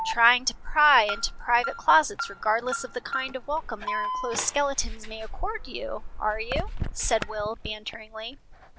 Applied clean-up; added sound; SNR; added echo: none; Alarm; 7 dB; none.